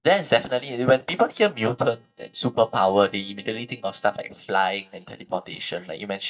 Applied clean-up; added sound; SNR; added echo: neural mask model DeepFilterNet 3.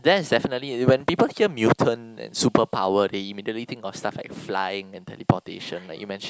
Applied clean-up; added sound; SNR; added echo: none; none; none; none.